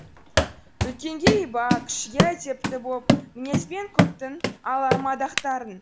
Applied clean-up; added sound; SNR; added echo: none; Run; -3 dB; none.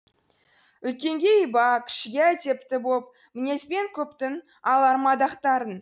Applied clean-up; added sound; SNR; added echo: none; none; none; none.